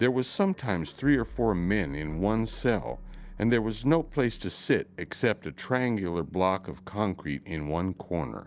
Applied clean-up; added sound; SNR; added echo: none; none; none; none.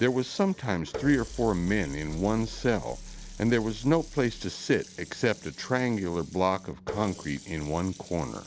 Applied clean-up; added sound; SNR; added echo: none; Water tap, faucet; 18 dB; none.